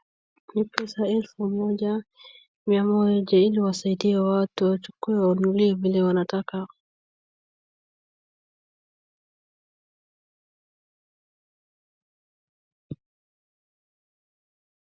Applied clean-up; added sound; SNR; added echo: none; none; none; none.